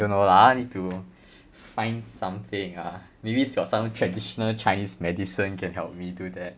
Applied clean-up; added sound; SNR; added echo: none; none; none; none.